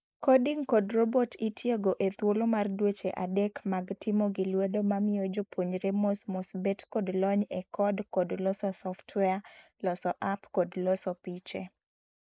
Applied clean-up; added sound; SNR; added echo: neural mask model Resemble Enhance denoiser.